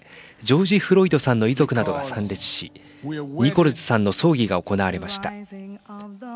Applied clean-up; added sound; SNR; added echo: none; none; none; none.